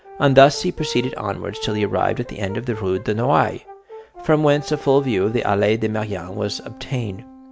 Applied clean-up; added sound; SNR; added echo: none; Brass instrument; 17 dB; none.